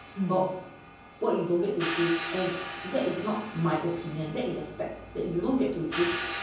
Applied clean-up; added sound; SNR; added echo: none; Hi-hat; 9 dB; reverberation time 0.9 s.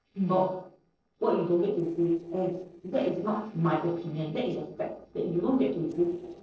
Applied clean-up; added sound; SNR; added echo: neural separator model SepFormer DNS4.